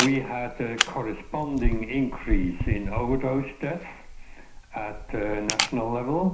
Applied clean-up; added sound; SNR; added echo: none; Camera; 2 dB; reverberation time 0.5 s.